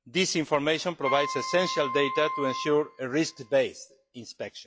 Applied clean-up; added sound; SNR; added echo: classical method log-MMSE.